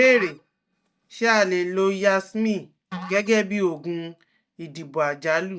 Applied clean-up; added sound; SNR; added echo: neural mask model DeepFilterNet 3.